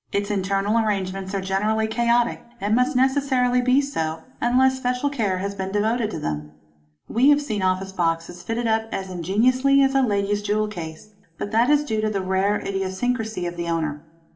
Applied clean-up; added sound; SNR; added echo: none; none; none; reverberation time 0.5 s.